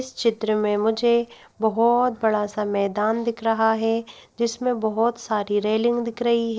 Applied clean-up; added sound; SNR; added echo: neural separator model SepFormer DNS4.